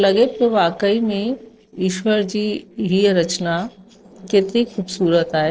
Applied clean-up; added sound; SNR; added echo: neural separator model SepFormer DNS4.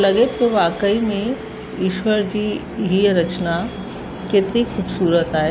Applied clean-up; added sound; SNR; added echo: none; Chink, clink; 20 dB; none.